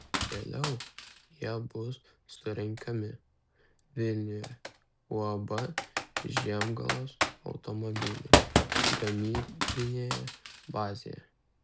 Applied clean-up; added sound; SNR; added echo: none; Computer keyboard; -2 dB; none.